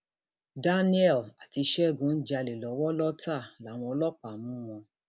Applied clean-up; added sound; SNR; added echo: none; none; none; none.